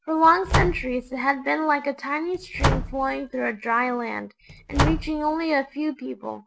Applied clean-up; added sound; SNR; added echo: none; Slam; 4 dB; none.